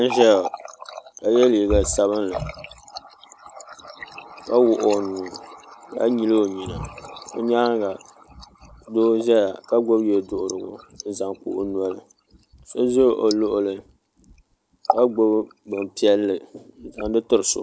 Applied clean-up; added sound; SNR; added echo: none; Water tap, faucet; 13 dB; none.